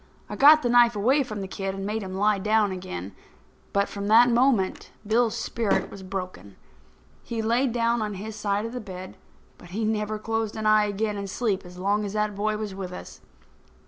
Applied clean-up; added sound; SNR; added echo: none; Slam; 10 dB; none.